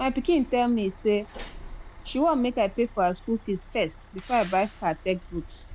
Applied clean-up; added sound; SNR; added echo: none; Truck; 16 dB; none.